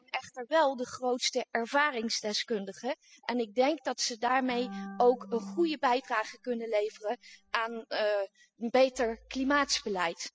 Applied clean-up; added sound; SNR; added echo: classical method spectral subtraction.